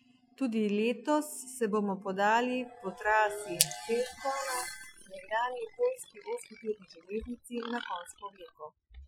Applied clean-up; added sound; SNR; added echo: classical method Wiener filter.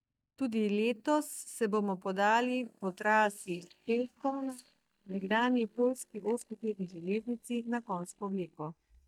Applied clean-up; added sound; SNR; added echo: neural mask model DeepFilterNet 3.